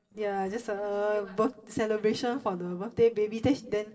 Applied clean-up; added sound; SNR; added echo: neural separator model SepFormer DNS4.